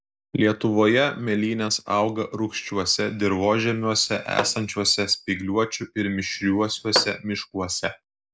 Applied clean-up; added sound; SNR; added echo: none; Tap / Hammer; 8 dB; none.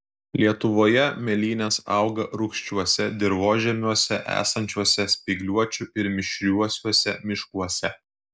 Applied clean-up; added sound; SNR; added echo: none; none; none; none.